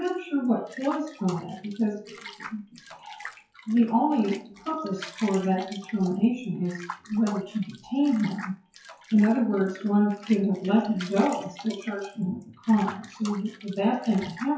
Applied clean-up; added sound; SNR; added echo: classical method WPE with log-MMSE.